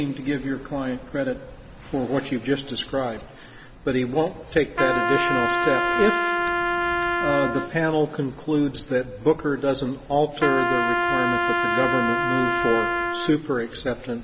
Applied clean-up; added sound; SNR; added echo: none; Trumpet; -1 dB; none.